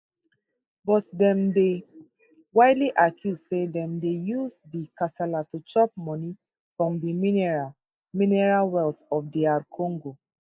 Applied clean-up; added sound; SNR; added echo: neural mask model Resemble Enhance denoiser.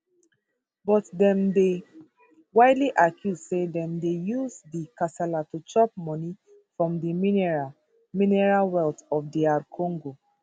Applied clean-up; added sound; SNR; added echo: none; none; none; none.